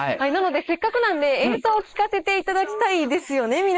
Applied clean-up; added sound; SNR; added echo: neural mask model Resemble Enhance denoiser.